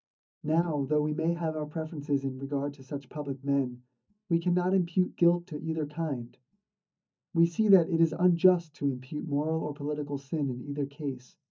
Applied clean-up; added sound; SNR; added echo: neural mask model DeepFilterNet 3.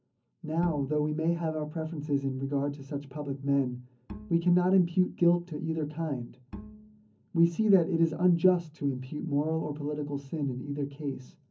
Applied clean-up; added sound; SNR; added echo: none; Bowed string instrument; 18 dB; reverberation time 0.4 s.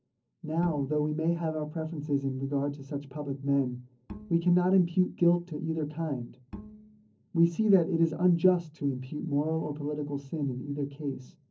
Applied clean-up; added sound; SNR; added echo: neural separator model SepFormer DNS4.